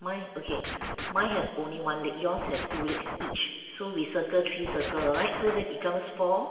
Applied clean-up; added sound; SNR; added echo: none; Scratching (performance technique); 5 dB; reverberation time 2.6 s.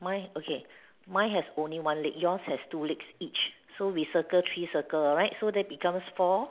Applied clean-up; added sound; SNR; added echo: none; none; none; none.